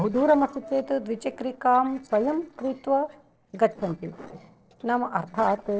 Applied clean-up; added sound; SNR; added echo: neural separator model SepFormer DNS4.